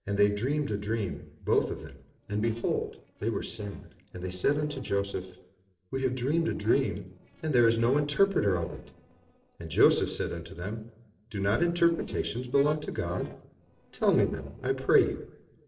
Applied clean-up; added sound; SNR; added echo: neural separator model SepFormer DNS4.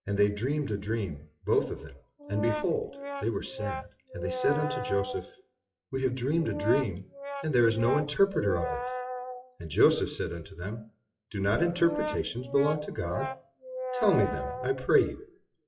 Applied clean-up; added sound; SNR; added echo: classical method WPE with log-MMSE.